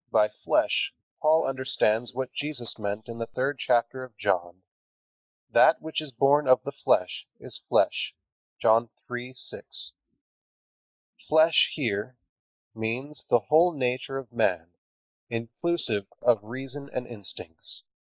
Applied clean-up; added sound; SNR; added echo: neural mask model Resemble Enhance denoiser.